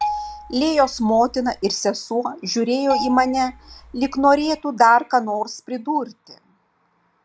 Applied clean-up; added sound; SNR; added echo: none; Marimba, xylophone; 10 dB; none.